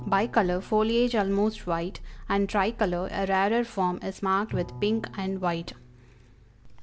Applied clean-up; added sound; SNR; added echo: none; Bowed string instrument + Growling; 15 dB; none.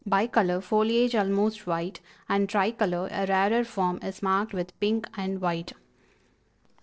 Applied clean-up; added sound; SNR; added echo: neural separator model SepFormer DNS4.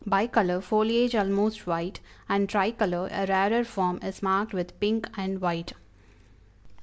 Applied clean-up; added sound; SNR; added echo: none; none; none; none.